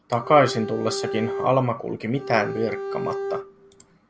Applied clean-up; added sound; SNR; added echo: none; Bowed string instrument; 8 dB; none.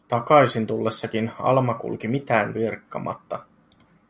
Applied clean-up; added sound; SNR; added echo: none; none; none; none.